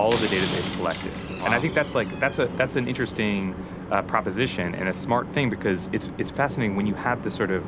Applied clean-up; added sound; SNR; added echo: none; Slam + Train; 7 dB; none.